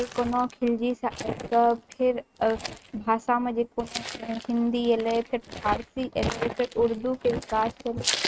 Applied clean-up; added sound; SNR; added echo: neural mask model RNNoise.